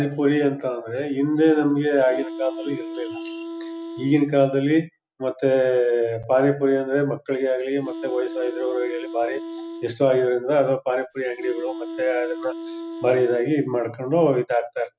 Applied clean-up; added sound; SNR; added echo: none; Wind instrument, woodwind instrument; 12 dB; none.